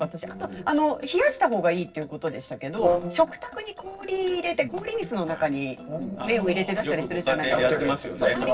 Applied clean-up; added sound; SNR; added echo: neural separator model SepFormer DNS4.